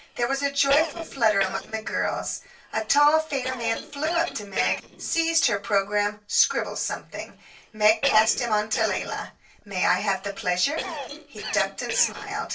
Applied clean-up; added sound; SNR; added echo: neural separator model SepFormer DNS4.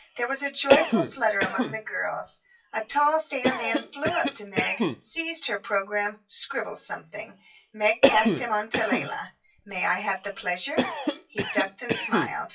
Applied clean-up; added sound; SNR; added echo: classical method WPE with log-MMSE.